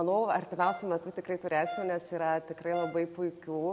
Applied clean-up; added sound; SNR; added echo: none; Brass instrument; 11 dB; none.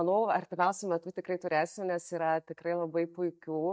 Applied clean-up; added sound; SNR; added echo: neural mask model DeepFilterNet 3.